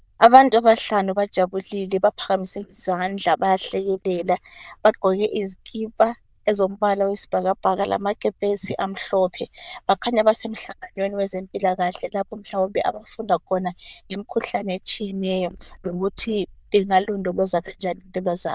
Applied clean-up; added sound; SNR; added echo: neural diffusion model UNIVERSE++.